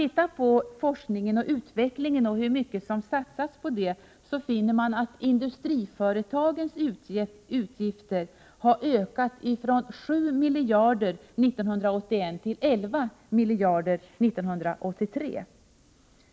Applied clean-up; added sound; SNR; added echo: none; none; none; none.